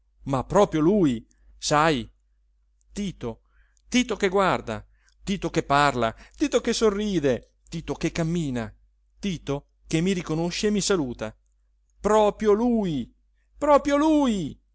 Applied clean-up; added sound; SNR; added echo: none; none; none; none.